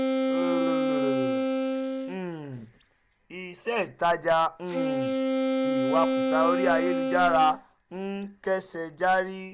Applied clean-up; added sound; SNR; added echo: none; Wind instrument, woodwind instrument; 0 dB; none.